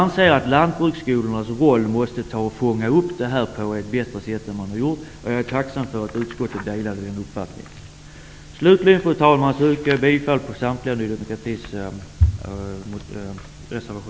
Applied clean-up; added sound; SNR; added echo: none; none; none; none.